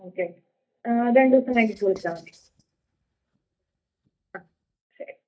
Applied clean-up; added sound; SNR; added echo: neural mask model DeepFilterNet 3.